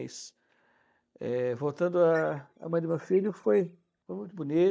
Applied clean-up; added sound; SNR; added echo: neural mask model DeepFilterNet 3.